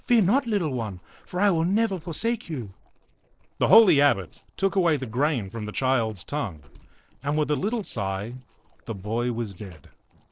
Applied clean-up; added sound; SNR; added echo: neural separator model SepFormer DNS4.